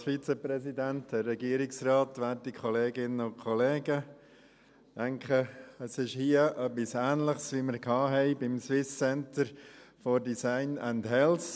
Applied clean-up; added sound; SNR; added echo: none; none; none; none.